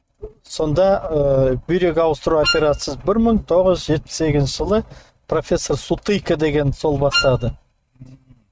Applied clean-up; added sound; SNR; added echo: neural mask model RNNoise.